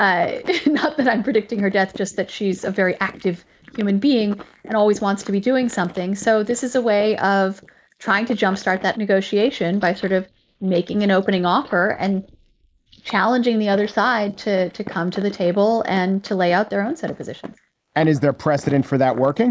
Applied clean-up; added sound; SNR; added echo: neural mask model Resemble Enhance denoiser.